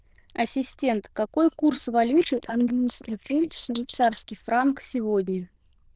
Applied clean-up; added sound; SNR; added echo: neural diffusion model UNIVERSE++.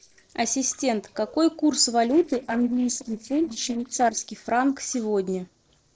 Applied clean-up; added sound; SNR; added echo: neural separator model SepFormer DNS4.